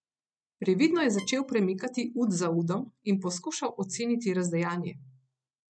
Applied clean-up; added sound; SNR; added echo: neural mask model RNNoise.